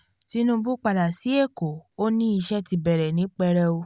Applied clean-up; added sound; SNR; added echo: none; none; none; none.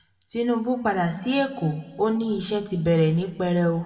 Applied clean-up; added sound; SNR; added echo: none; none; none; reverberation time 1.4 s.